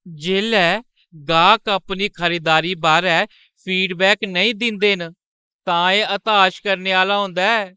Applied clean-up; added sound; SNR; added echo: neural mask model Resemble Enhance denoiser.